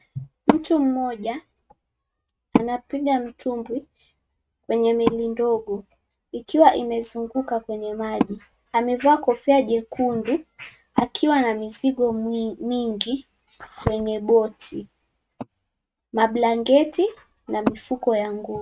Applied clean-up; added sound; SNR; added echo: neural mask model RNNoise.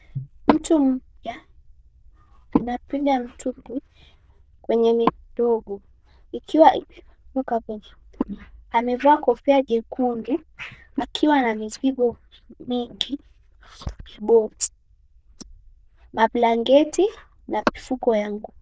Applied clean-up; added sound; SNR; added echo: neural diffusion model UNIVERSE++.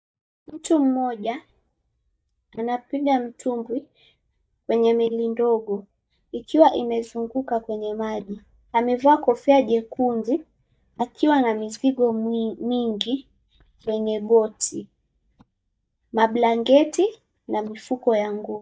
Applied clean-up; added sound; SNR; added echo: neural mask model DeepFilterNet 3.